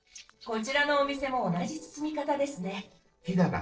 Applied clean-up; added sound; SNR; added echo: neural separator model SepFormer DNS4.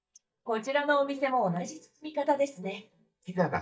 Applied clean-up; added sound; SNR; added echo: neural mask model DeepFilterNet 3.